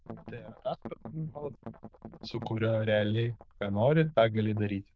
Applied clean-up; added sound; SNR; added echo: neural diffusion model UNIVERSE++.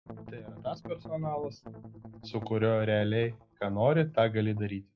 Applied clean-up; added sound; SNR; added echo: classical method log-MMSE.